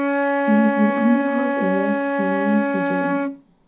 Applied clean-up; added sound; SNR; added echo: none; Wind instrument, woodwind instrument; -1 dB; reverberation time 0.5 s.